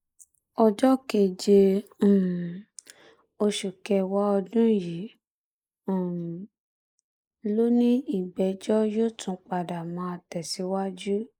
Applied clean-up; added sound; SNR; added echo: neural mask model Resemble Enhance denoiser.